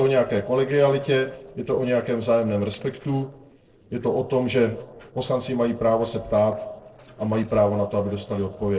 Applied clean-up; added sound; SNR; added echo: neural separator model SepFormer DNS4.